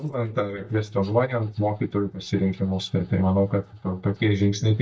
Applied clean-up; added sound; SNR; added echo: neural mask model DeepFilterNet 3.